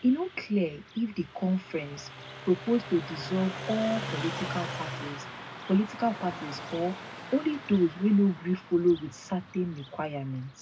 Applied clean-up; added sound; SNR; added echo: none; Car passing by; 12 dB; reverberation time 0.2 s.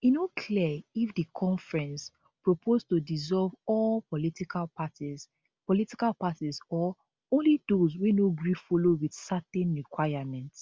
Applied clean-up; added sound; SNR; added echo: none; none; none; none.